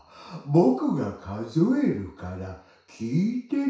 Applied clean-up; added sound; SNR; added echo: none; none; none; reverberation time 0.6 s.